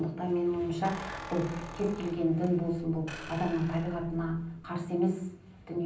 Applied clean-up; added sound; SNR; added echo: none; Squeak; 13 dB; reverberation time 0.6 s.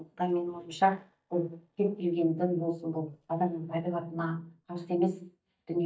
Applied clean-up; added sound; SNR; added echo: neural mask model DeepFilterNet 3.